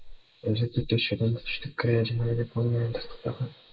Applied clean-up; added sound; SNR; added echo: neural mask model Resemble Enhance denoiser.